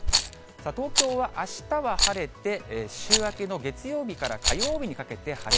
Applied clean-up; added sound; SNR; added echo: none; Rattle; -1 dB; none.